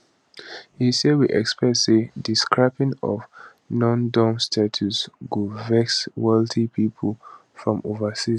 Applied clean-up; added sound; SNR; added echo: none; none; none; none.